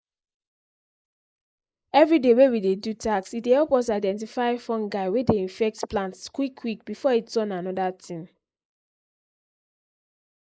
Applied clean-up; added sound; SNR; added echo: neural mask model Resemble Enhance denoiser.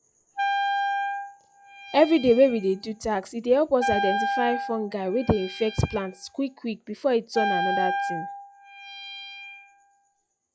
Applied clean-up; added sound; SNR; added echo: classical method log-MMSE.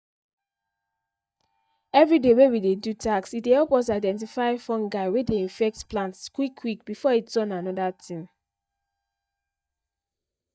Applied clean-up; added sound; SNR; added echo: neural mask model DeepFilterNet 3.